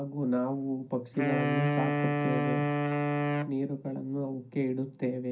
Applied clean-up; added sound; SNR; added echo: none; Wind instrument, woodwind instrument; -2 dB; reverberation time 0.3 s.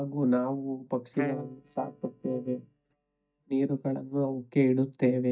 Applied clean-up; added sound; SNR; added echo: neural mask model DeepFilterNet 3.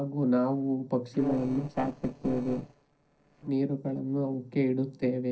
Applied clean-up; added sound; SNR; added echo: neural separator model SepFormer DNS4.